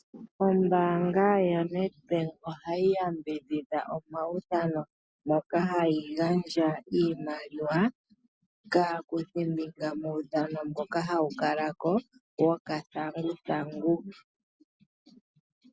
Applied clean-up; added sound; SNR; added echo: none; none; none; none.